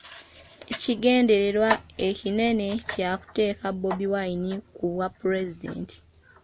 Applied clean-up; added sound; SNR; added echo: none; none; none; none.